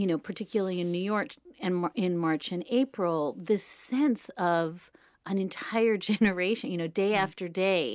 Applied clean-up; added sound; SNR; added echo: none; none; none; none.